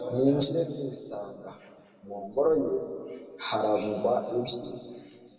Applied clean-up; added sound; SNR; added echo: none; none; none; reverberation time 2.2 s.